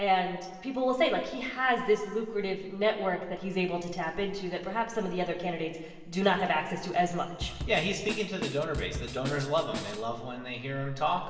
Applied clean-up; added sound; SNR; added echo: none; Drum kit; 9 dB; reverberation time 1.4 s.